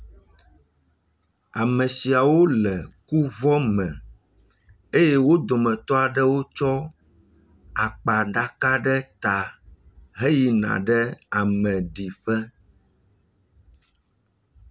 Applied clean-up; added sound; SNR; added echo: none; none; none; none.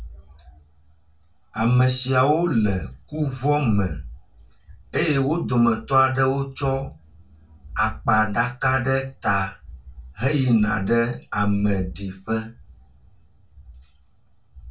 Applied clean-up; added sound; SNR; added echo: none; none; none; reverberation time 0.2 s.